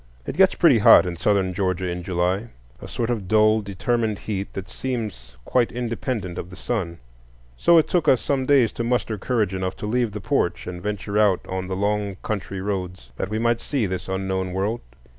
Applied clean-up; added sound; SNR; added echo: none; none; none; none.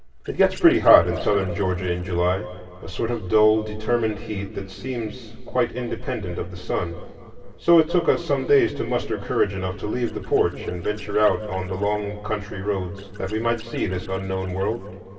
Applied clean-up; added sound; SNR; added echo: neural separator model SepFormer DNS4.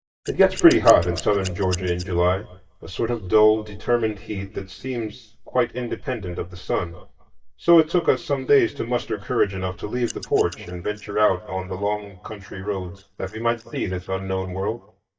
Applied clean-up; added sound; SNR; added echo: neural mask model DeepFilterNet 3.